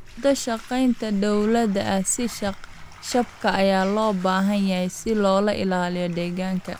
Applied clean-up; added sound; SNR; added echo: none; Bathtub (filling or washing); 17 dB; none.